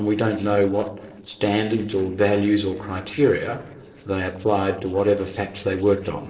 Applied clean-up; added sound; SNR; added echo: neural separator model SepFormer DNS4.